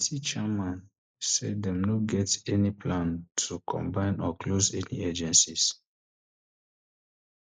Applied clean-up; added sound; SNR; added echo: neural mask model Resemble Enhance denoiser.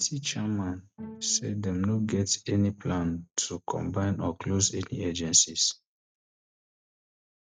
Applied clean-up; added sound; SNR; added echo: neural mask model RNNoise.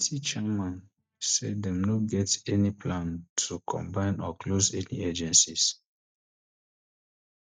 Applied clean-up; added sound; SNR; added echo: neural mask model DeepFilterNet 3.